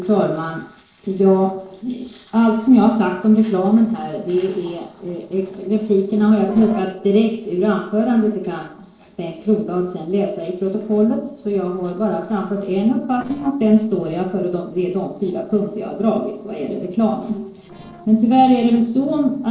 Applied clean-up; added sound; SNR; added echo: neural separator model SepFormer DNS4.